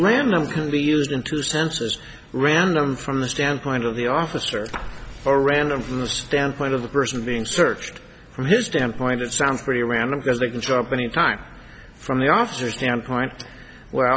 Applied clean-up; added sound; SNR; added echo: none; Clapping; 18 dB; none.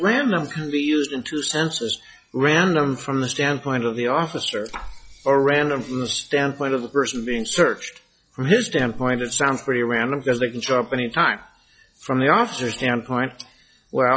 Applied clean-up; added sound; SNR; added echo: classical method log-MMSE.